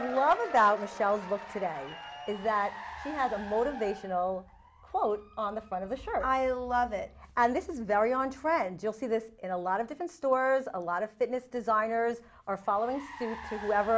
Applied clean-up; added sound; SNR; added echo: none; Car; 18 dB; none.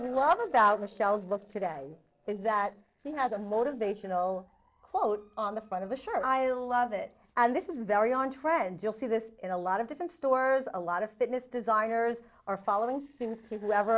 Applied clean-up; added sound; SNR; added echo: neural separator model SepFormer DNS4.